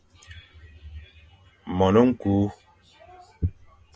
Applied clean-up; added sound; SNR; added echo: none; none; none; none.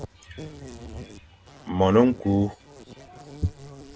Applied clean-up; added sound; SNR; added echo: none; Insect; 17 dB; none.